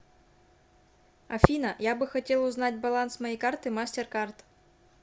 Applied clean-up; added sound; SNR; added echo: none; Tap; 1 dB; none.